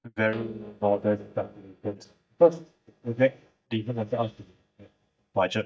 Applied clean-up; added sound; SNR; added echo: neural mask model DeepFilterNet 3.